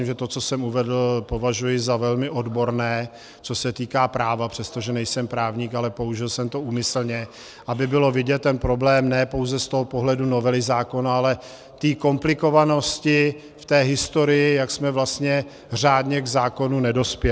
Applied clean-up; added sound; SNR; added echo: none; none; none; none.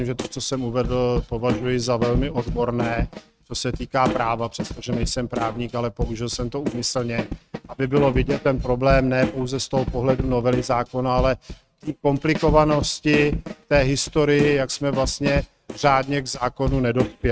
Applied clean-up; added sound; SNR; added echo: neural mask model RNNoise.